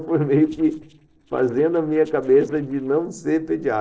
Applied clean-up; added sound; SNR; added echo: neural separator model SepFormer DNS4.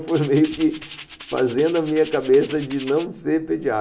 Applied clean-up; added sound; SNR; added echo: none; Rattle (instrument); 16 dB; reverberation time 0.5 s.